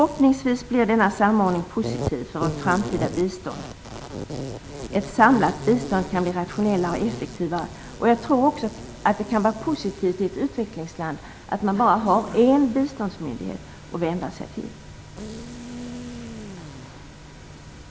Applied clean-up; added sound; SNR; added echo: none; Insect; 13 dB; none.